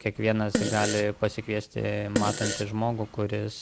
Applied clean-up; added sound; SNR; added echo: none; Fart; 5 dB; none.